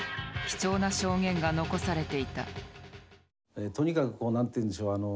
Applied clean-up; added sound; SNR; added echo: none; none; none; none.